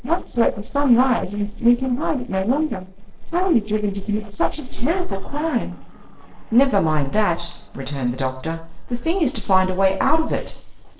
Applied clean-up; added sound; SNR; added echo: neural separator model SepFormer DNS4.